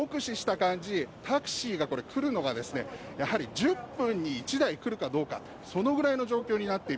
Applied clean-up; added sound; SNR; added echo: none; none; none; none.